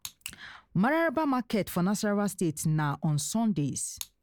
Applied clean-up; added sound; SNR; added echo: none; none; none; none.